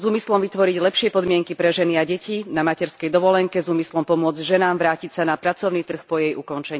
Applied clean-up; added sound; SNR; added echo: none; none; none; none.